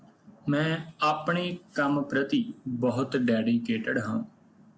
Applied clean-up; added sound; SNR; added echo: none; none; none; none.